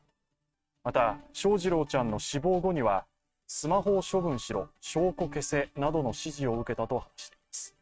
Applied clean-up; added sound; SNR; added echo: neural mask model RNNoise.